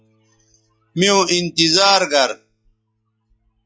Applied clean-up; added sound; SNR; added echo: classical method log-MMSE.